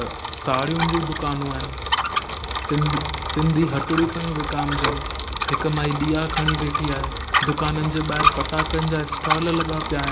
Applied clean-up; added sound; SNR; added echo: none; Bicycle; 1 dB; none.